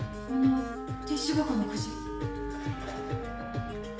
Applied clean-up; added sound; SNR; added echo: none; Wind instrument, woodwind instrument; 8 dB; reverberation time 0.8 s.